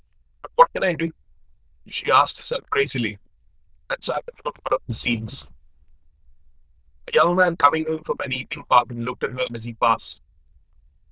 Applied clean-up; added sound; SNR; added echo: neural diffusion model UNIVERSE++.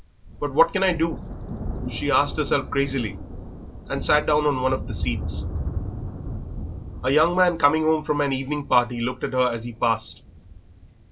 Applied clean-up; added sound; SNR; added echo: none; Thunder; 8 dB; none.